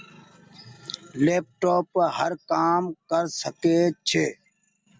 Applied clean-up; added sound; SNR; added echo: none; none; none; none.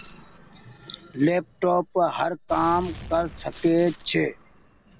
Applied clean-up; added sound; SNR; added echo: none; Gunshot, gunfire; 18 dB; none.